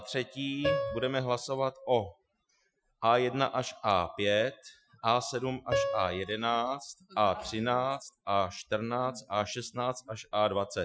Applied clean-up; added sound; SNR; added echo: classical method Wiener filter.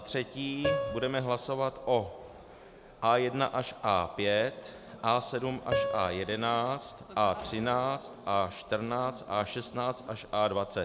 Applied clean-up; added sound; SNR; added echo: none; Piano; 8 dB; none.